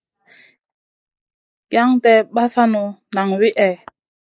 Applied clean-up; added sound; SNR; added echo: neural mask model Resemble Enhance denoiser.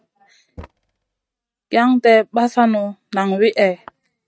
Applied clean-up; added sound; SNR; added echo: neural mask model RNNoise.